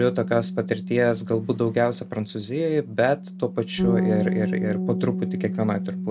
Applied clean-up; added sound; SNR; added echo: none; Bass guitar; 4 dB; none.